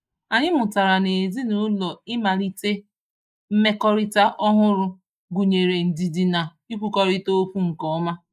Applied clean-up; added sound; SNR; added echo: neural mask model Resemble Enhance denoiser.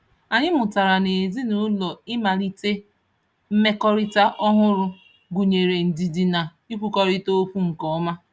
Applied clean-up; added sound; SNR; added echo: none; none; none; none.